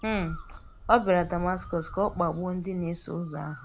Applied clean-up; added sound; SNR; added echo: none; Bird; 14 dB; none.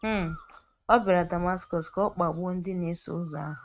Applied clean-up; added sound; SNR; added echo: neural mask model RNNoise.